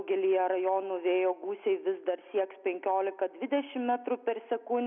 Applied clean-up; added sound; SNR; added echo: none; none; none; none.